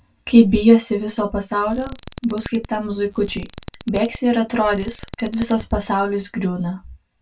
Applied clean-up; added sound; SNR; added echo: none; Alarm; 16 dB; reverberation time 0.1 s.